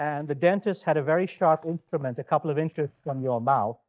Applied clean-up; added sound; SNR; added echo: neural mask model DeepFilterNet 3.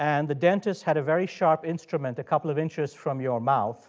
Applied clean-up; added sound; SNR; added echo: none; none; none; none.